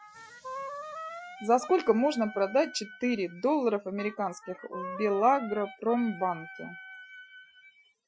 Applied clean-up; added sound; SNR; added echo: classical method Wiener filter.